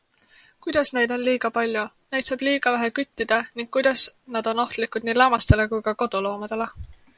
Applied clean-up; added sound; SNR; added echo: none; none; none; none.